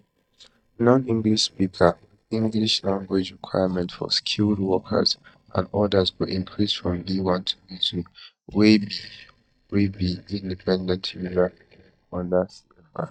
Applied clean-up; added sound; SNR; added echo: neural mask model DeepFilterNet 3.